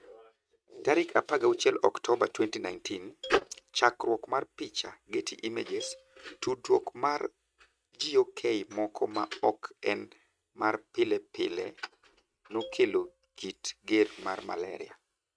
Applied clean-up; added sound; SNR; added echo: neural mask model RNNoise.